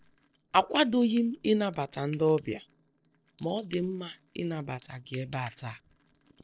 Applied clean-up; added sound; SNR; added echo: neural separator model SepFormer DNS4.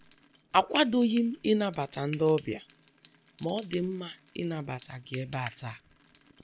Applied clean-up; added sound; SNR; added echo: none; Frying (food); 20 dB; none.